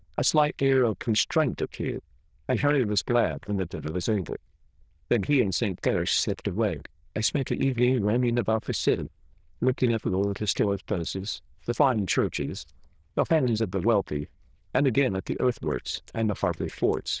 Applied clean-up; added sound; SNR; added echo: neural diffusion model UNIVERSE++.